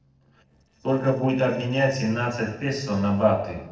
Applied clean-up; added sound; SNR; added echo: neural separator model SepFormer DNS4.